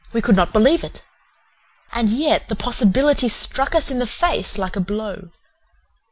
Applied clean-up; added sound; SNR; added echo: none; none; none; none.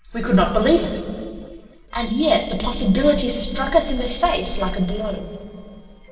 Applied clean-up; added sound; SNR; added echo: neural separator model SepFormer DNS4.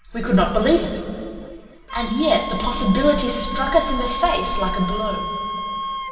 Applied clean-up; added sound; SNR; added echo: none; Wind instrument, woodwind instrument; 8 dB; reverberation time 2.4 s.